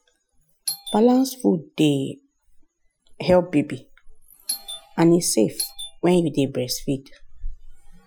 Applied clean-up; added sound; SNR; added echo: classical method Wiener filter.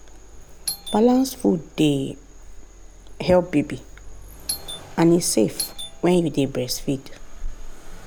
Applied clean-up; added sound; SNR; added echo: none; Doorbell + Accelerating, revving, vroom; 12 dB; none.